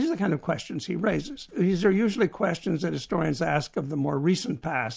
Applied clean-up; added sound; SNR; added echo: none; none; none; none.